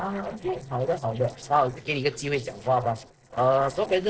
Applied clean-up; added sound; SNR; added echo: neural separator model SepFormer DNS4.